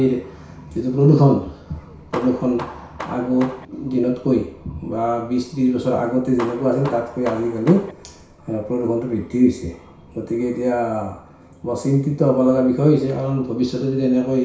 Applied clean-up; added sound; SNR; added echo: none; Hammer; 15 dB; reverberation time 0.6 s.